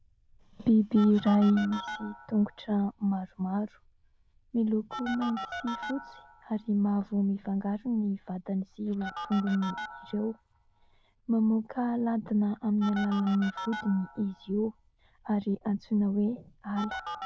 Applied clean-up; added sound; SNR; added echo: neural diffusion model UNIVERSE++.